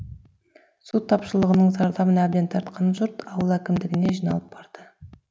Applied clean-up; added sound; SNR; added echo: none; none; none; none.